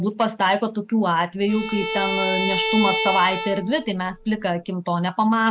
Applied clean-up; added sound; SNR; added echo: none; Bowed string instrument; 4 dB; none.